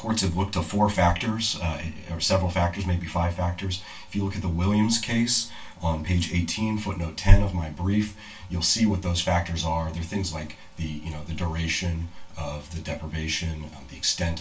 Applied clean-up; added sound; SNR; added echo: none; none; none; reverberation time 0.2 s.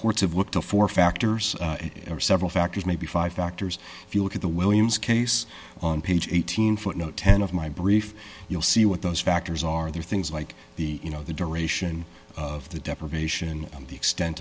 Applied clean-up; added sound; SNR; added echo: none; none; none; none.